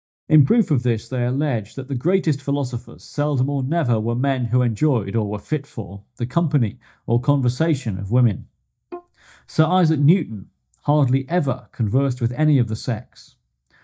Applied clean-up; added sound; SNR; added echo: neural mask model DeepFilterNet 3.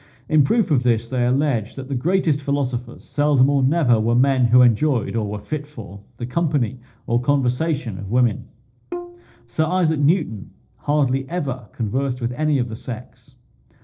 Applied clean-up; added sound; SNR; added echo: neural separator model SepFormer DNS4.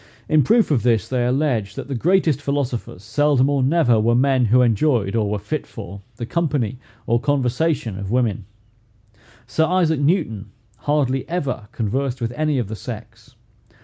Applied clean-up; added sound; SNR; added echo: none; none; none; none.